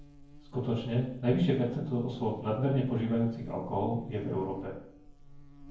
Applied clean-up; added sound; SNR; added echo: none; Buzz; 17 dB; reverberation time 0.9 s.